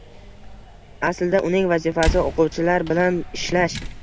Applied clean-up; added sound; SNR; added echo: none; Slam; 9 dB; none.